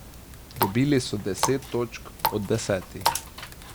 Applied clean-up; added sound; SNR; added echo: none; Water tap, faucet; 4 dB; none.